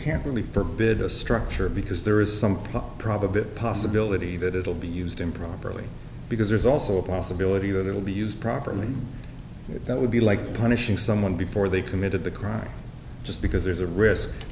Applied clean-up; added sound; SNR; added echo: none; none; none; none.